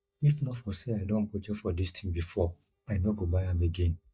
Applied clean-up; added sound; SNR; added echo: neural mask model DeepFilterNet 3.